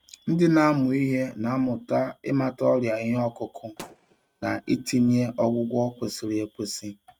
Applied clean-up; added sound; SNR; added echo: neural mask model RNNoise.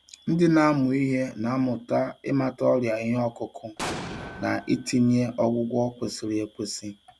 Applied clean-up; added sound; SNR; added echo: none; Explosion; 11 dB; none.